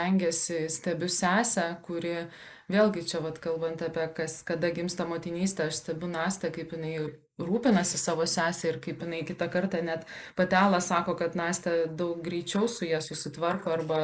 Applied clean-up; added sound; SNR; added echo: neural mask model Resemble Enhance denoiser.